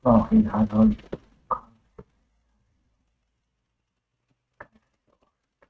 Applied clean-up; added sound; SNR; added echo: neural mask model RNNoise.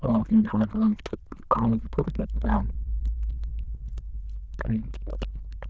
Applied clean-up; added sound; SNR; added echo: neural diffusion model UNIVERSE++.